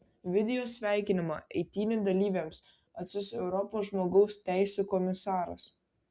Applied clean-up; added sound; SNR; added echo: none; none; none; none.